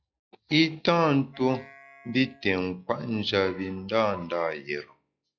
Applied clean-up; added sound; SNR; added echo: classical method log-MMSE.